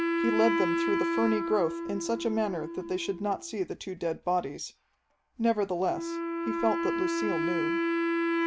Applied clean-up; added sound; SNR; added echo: none; Wind instrument, woodwind instrument; 0 dB; none.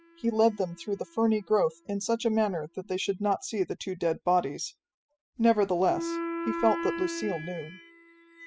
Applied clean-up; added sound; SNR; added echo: classical method spectral subtraction.